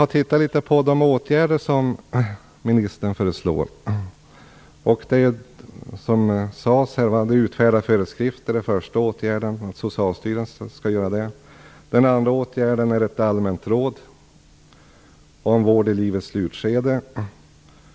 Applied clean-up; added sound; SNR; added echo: none; none; none; none.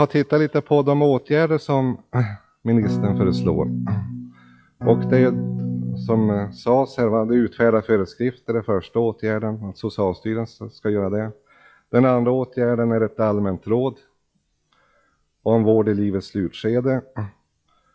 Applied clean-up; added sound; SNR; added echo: classical method log-MMSE.